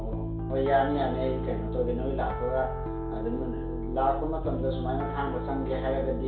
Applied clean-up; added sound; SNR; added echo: none; Piano; 1 dB; reverberation time 0.6 s.